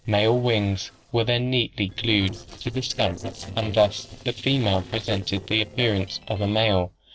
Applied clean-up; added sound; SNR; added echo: neural separator model SepFormer DNS4.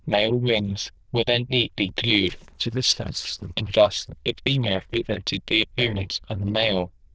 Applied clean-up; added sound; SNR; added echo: neural diffusion model UNIVERSE++.